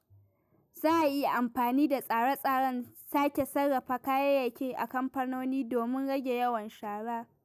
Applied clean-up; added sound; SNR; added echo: none; none; none; none.